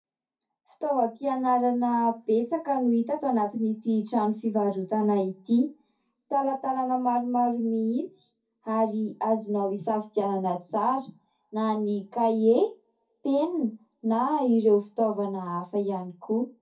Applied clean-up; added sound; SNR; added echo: none; none; none; reverberation time 0.3 s.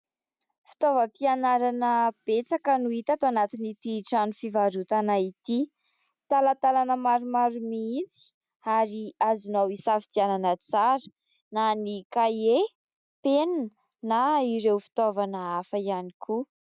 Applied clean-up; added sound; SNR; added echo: none; none; none; none.